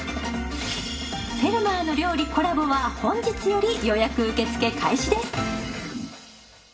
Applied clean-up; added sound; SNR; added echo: none; none; none; reverberation time 0.4 s.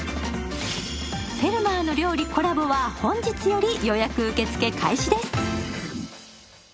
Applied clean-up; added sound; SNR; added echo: none; none; none; none.